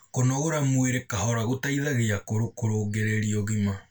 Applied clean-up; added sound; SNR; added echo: none; none; none; reverberation time 0.2 s.